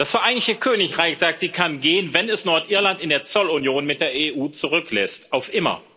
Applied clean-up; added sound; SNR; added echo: none; none; none; none.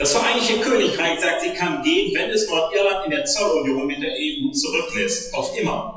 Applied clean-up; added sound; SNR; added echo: classical method WPE with log-MMSE.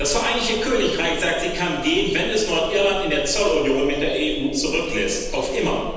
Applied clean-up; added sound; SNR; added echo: none; Bird vocalization, bird call, bird song; 11 dB; reverberation time 1.1 s.